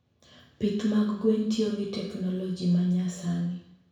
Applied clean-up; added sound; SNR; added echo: none; none; none; reverberation time 0.6 s.